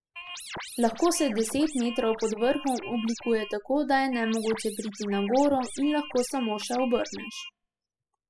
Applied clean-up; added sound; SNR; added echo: classical method spectral subtraction.